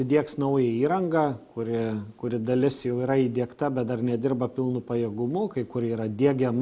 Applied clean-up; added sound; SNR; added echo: none; none; none; none.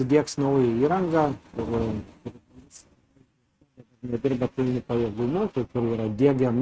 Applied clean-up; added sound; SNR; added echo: neural mask model RNNoise.